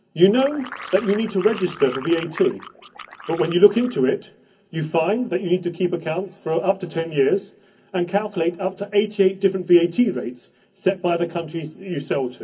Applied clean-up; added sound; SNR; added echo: none; Liquid; 15 dB; reverberation time 0.3 s.